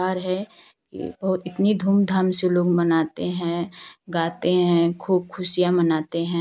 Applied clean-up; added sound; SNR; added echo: none; none; none; none.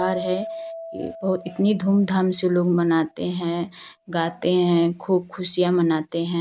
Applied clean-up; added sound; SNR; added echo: none; Keyboard (musical); 16 dB; none.